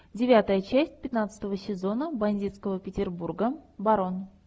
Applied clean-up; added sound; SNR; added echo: none; none; none; none.